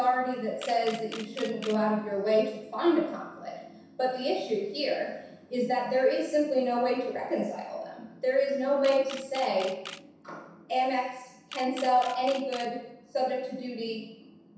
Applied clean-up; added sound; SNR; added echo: none; Camera; 16 dB; reverberation time 0.7 s.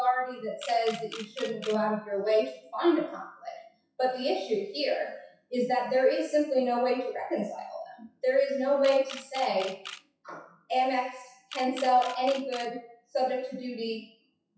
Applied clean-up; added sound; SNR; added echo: classical method WPE with log-MMSE.